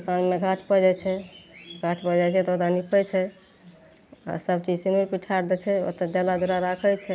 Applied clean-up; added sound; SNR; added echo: none; none; none; none.